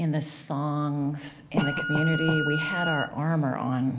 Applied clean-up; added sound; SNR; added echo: none; Cough + Wind instrument, woodwind instrument; 4 dB; none.